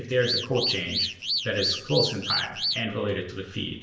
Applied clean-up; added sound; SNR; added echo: none; Alarm / Car; 0 dB; reverberation time 0.8 s.